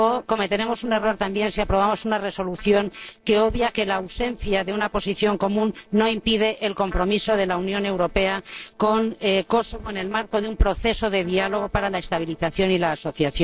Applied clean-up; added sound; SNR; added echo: neural separator model SepFormer DNS4.